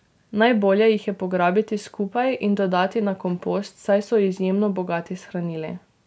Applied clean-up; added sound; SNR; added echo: none; none; none; none.